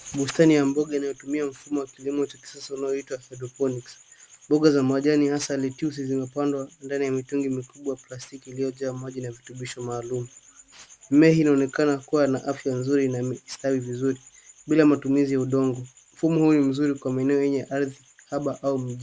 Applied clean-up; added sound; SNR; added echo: none; none; none; none.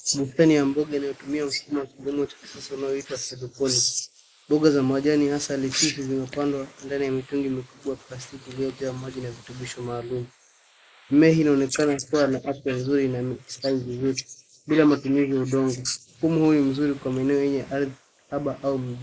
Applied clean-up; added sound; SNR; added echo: neural mask model Resemble Enhance denoiser.